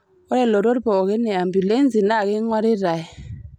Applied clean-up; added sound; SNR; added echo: none; none; none; none.